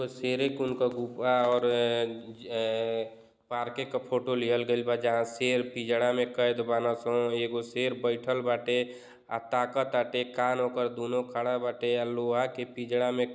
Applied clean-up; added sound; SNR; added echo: none; none; none; none.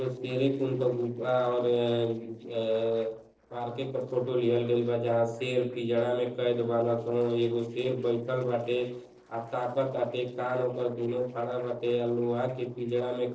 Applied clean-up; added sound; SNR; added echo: neural separator model SepFormer DNS4.